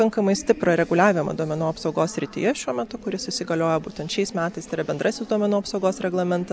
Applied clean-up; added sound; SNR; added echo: none; none; none; none.